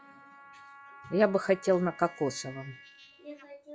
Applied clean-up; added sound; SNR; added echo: classical method log-MMSE.